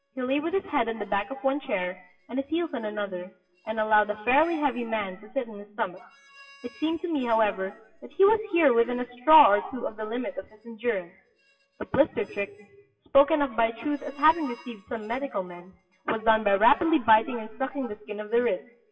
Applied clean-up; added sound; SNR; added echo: classical method WPE with log-MMSE.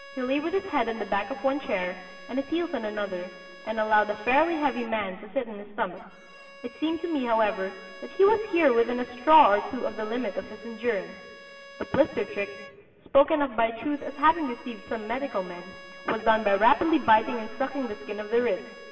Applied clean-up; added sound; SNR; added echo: none; Bowed string instrument; 20 dB; reverberation time 2.8 s.